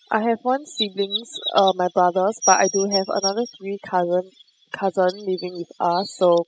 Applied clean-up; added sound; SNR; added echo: classical method spectral subtraction.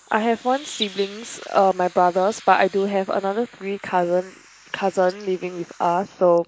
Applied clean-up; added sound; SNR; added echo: neural mask model Resemble Enhance denoiser.